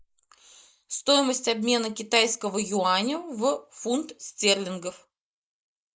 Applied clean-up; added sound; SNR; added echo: neural mask model Resemble Enhance denoiser.